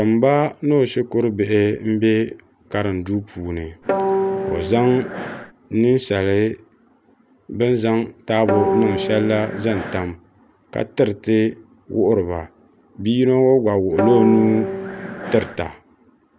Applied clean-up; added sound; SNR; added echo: none; Guitar; 3 dB; none.